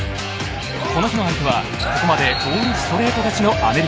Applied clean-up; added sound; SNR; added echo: none; none; none; none.